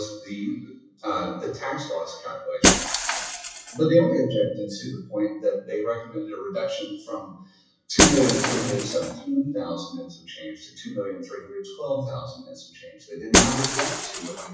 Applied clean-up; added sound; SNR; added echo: classical method WPE with log-MMSE.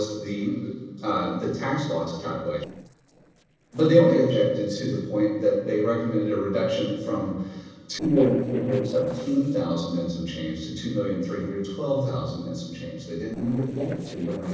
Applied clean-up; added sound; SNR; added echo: neural separator model SepFormer DNS4.